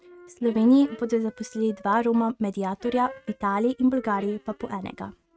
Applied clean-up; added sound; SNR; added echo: neural mask model RNNoise.